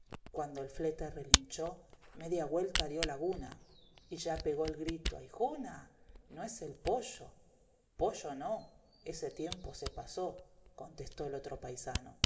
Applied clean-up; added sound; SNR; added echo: none; Camera; 2 dB; reverberation time 1.3 s.